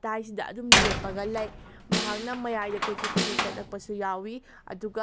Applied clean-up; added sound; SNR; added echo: none; Snare drum + Slam; -4 dB; none.